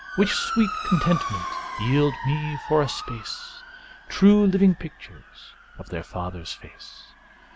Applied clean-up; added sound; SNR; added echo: none; Motor vehicle (road) / Siren; 10 dB; none.